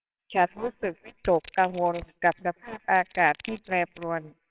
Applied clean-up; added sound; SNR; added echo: neural separator model SepFormer WHAMR!.